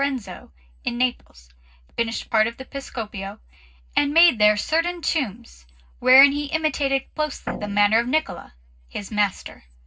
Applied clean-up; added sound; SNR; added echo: neural separator model SepFormer DNS4.